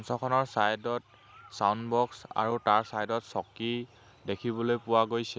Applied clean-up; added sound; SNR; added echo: none; none; none; none.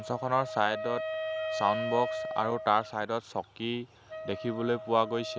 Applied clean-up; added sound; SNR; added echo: none; Wind instrument, woodwind instrument; 6 dB; none.